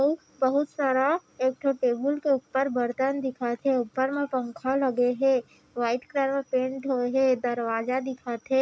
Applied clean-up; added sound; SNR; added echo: none; none; none; none.